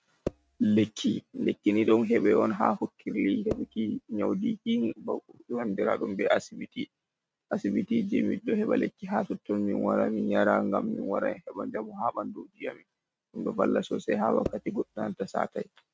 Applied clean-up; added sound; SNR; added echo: neural mask model RNNoise.